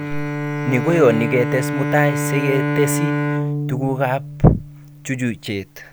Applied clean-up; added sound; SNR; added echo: none; Bowed string instrument; 3 dB; none.